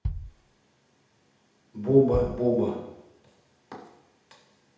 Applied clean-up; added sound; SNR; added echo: none; Bass drum; 11 dB; reverberation time 0.8 s.